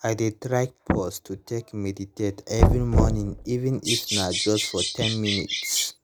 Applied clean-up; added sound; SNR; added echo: none; Knock + Bird vocalization, bird call, bird song; -2 dB; none.